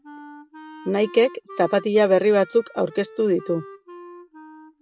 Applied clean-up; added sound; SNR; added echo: none; Wind instrument, woodwind instrument; 19 dB; none.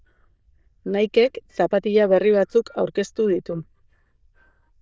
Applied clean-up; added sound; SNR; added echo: neural diffusion model UNIVERSE++.